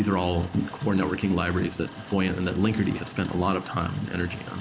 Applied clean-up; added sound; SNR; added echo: none; Rain; 16 dB; none.